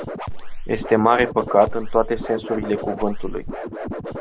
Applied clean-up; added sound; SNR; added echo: none; Scratching (performance technique); 6 dB; none.